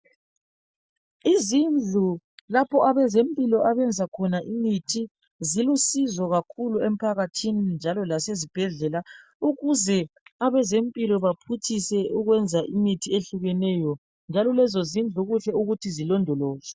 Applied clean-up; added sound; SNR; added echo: none; none; none; none.